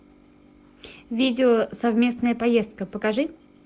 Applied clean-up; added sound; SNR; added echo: none; none; none; none.